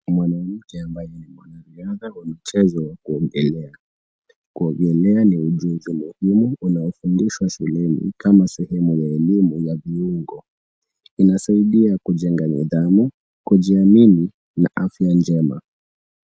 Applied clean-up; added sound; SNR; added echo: none; none; none; none.